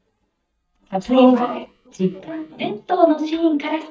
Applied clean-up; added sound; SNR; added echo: neural mask model DeepFilterNet 3.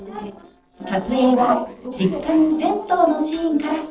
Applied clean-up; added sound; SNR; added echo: neural separator model SepFormer DNS4.